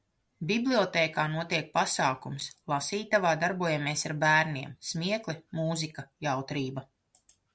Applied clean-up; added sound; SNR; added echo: none; none; none; none.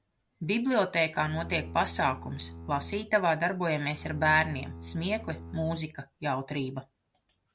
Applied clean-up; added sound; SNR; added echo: none; Bowed string instrument; 13 dB; none.